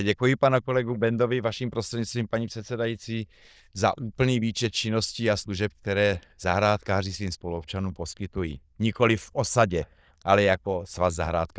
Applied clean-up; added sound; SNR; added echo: neural diffusion model UNIVERSE++.